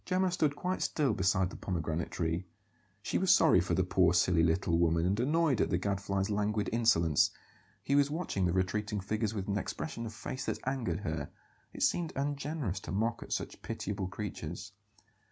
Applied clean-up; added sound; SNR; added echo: none; none; none; none.